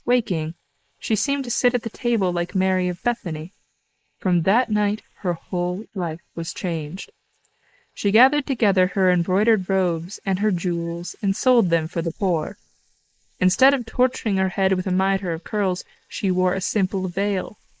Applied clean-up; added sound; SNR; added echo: neural mask model Resemble Enhance denoiser.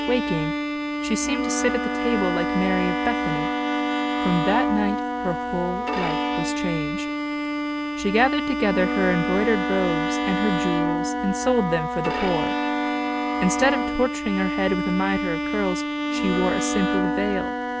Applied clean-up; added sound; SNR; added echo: none; Wind instrument, woodwind instrument + Bowed string instrument; -1 dB; none.